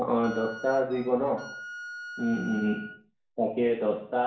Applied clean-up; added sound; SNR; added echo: none; Wind instrument, woodwind instrument; 14 dB; reverberation time 0.6 s.